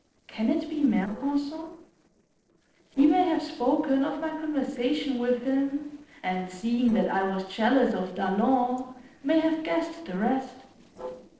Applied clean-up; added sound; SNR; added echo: neural separator model SepFormer DNS4.